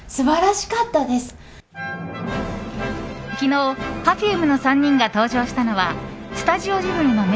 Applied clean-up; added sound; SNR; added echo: none; none; none; none.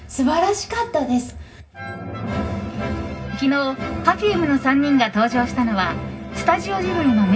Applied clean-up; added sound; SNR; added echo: none; none; none; reverberation time 0.4 s.